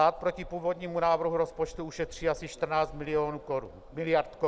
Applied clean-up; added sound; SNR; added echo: none; Gull, seagull; 19 dB; none.